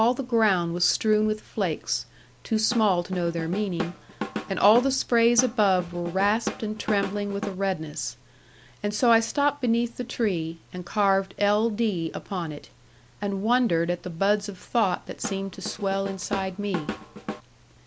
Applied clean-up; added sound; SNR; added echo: none; Drum / Drum kit; 9 dB; none.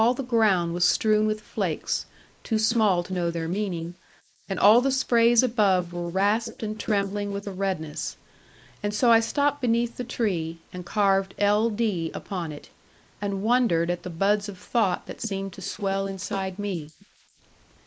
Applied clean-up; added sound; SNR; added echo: neural mask model Resemble Enhance denoiser.